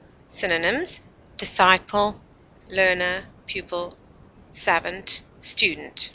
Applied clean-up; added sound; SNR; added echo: none; none; none; none.